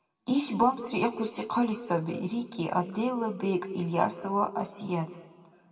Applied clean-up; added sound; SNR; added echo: none; none; none; reverberation time 1.6 s.